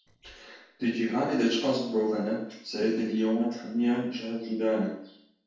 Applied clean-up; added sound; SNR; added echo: neural separator model SepFormer DNS4.